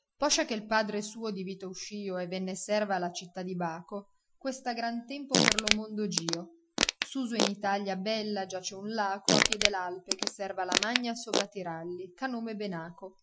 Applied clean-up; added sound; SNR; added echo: classical method Wiener filter.